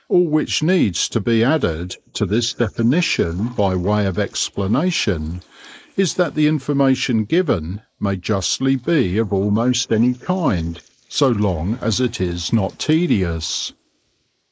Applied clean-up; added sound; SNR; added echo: neural mask model Resemble Enhance denoiser.